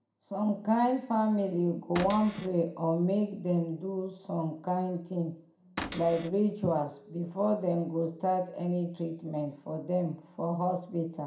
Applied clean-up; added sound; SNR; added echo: none; Cupboard open or close / Door; 10 dB; reverberation time 0.5 s.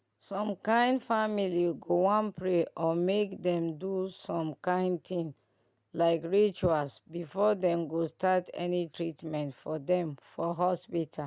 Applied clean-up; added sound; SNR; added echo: none; none; none; none.